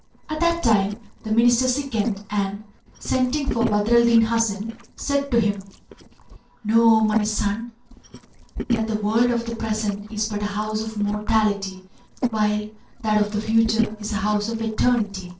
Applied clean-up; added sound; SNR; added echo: neural separator model SepFormer DNS4.